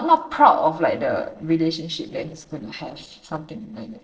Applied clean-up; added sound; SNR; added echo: neural separator model SepFormer DNS4.